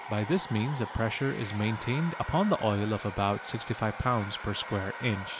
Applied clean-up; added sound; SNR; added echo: none; Domestic sounds, home sounds; 11 dB; none.